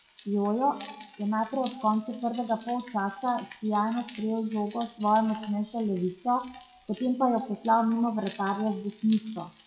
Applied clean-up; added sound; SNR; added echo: classical method WPE with log-MMSE.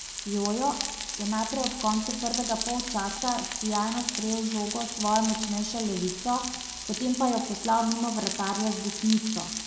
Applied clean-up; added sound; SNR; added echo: none; Frying (food); 6 dB; reverberation time 1.2 s.